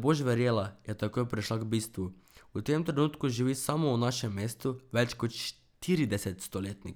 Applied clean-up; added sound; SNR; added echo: none; none; none; none.